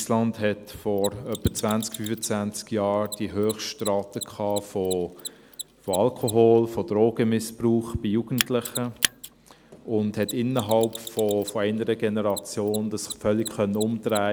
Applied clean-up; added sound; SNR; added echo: none; Mechanisms; 13 dB; none.